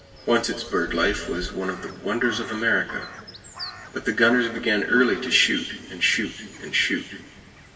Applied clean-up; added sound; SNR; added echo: none; Crow; 16 dB; reverberation time 2.4 s.